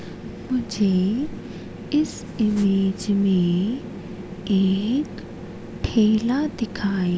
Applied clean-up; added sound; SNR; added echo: none; none; none; none.